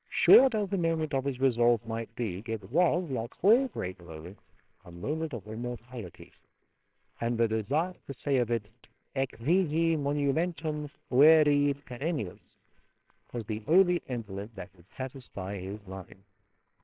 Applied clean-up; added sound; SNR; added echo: neural separator model SepFormer WHAMR!.